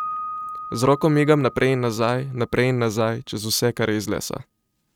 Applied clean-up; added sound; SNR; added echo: neural mask model RNNoise.